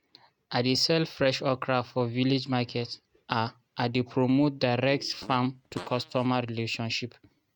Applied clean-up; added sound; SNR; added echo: neural mask model RNNoise.